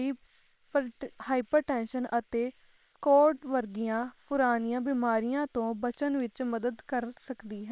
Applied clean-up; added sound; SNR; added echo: neural separator model SepFormer WHAM!.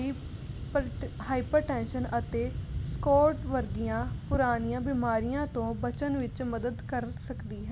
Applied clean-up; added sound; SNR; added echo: none; Fixed-wing aircraft, airplane; 6 dB; none.